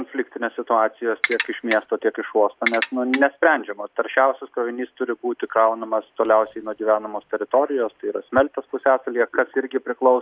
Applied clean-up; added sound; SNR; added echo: none; Ratchet, pawl; 5 dB; none.